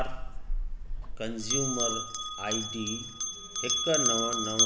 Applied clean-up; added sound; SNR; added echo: none; Bell; -4 dB; none.